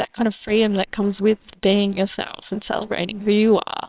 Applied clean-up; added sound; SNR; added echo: neural separator model SepFormer WHAMR!.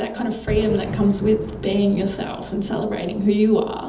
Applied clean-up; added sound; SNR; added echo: none; Fireworks; 11 dB; reverberation time 1.2 s.